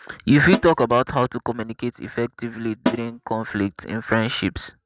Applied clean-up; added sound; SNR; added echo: neural mask model RNNoise.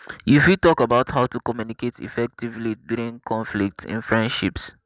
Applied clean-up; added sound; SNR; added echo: none; none; none; none.